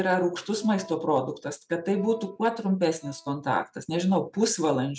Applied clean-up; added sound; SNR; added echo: neural mask model RNNoise.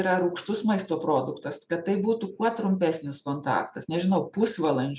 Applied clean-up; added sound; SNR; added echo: none; none; none; none.